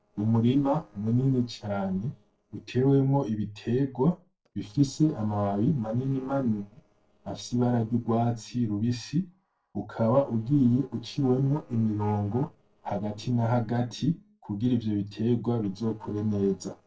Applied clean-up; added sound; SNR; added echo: neural separator model SepFormer DNS4.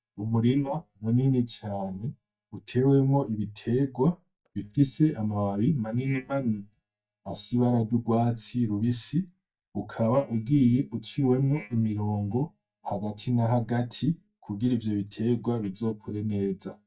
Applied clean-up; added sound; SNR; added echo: neural mask model DeepFilterNet 3.